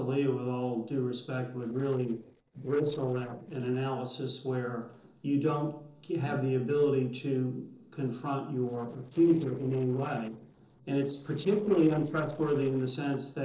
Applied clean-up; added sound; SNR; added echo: neural separator model SepFormer DNS4.